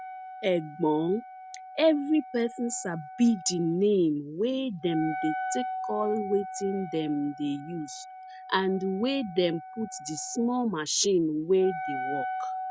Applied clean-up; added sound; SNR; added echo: none; Wind instrument, woodwind instrument; 10 dB; none.